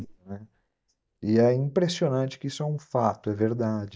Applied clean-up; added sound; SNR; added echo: neural mask model DeepFilterNet 3.